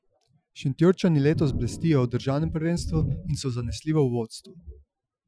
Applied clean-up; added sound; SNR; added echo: classical method Wiener filter.